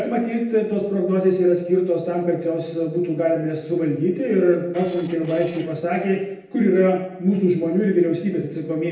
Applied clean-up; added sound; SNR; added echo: neural separator model SepFormer DNS4.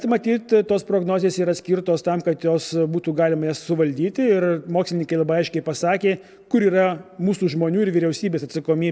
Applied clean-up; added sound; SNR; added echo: none; none; none; none.